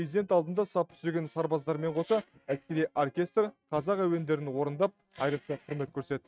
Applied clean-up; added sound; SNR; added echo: neural mask model RNNoise.